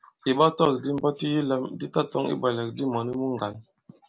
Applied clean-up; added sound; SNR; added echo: none; none; none; none.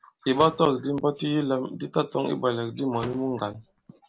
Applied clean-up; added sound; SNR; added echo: none; Slam / Microwave oven; 17 dB; none.